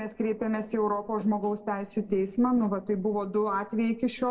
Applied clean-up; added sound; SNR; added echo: neural separator model SepFormer DNS4.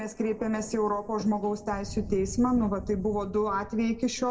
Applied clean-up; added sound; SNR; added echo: none; Thunder; 13 dB; reverberation time 1.0 s.